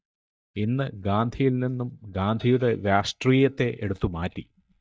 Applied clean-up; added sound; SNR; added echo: neural mask model DeepFilterNet 3.